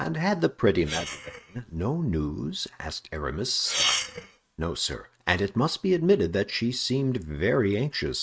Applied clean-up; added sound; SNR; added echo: neural mask model RNNoise.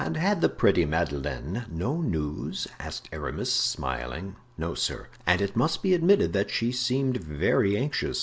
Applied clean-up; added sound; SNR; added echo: none; none; none; none.